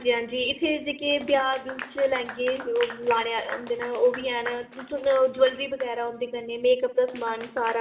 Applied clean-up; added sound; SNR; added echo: none; Applause / Clapping; 15 dB; reverberation time 0.9 s.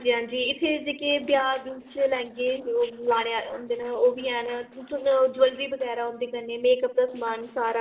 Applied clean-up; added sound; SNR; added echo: neural separator model SepFormer DNS4.